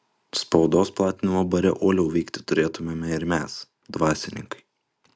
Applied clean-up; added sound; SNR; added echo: none; none; none; none.